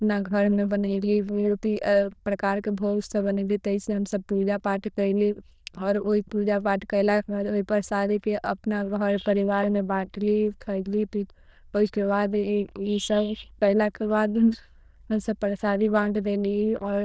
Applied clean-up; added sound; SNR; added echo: neural diffusion model UNIVERSE++.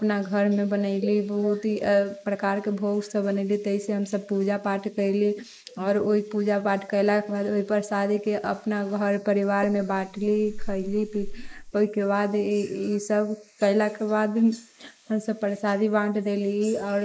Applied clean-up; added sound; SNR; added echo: neural mask model Resemble Enhance denoiser.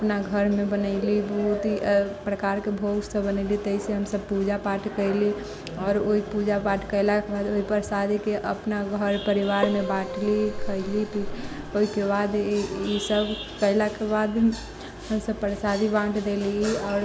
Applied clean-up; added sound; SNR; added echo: none; Keyboard (musical); 6 dB; none.